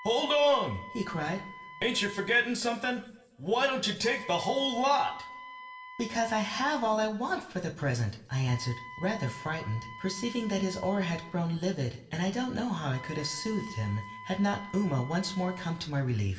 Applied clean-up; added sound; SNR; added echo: none; Wind instrument, woodwind instrument; 16 dB; reverberation time 0.8 s.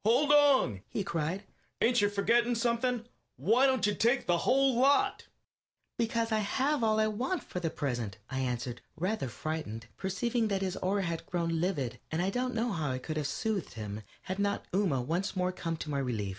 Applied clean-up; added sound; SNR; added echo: none; none; none; none.